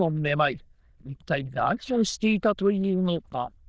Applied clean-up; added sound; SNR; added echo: neural diffusion model UNIVERSE++.